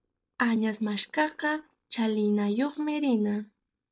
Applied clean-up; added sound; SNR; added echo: neural mask model DeepFilterNet 3.